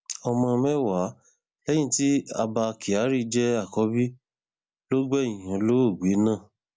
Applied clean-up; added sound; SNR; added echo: none; none; none; none.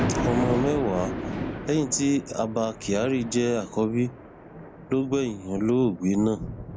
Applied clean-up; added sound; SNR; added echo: none; Thunder; 7 dB; none.